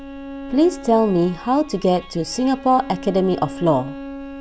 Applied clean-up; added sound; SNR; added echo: none; Bowed string instrument; 14 dB; none.